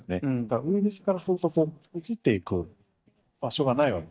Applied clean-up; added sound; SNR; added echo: neural mask model DeepFilterNet 3.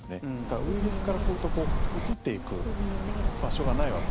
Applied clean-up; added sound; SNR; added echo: none; Bird; -5 dB; none.